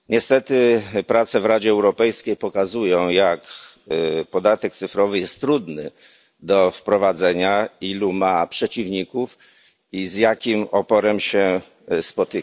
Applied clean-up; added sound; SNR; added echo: none; none; none; none.